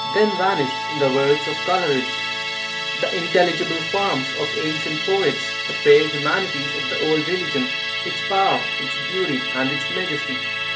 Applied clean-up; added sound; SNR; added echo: none; Musical instrument; 2 dB; reverberation time 0.3 s.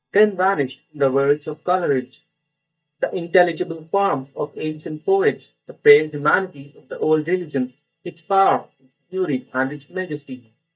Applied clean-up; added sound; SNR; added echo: neural mask model DeepFilterNet 3.